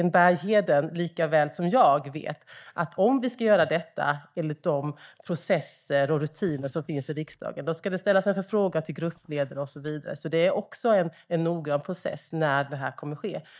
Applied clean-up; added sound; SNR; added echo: neural mask model DeepFilterNet 3.